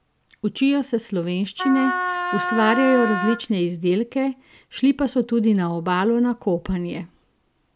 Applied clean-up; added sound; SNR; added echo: none; Wind instrument, woodwind instrument; 4 dB; none.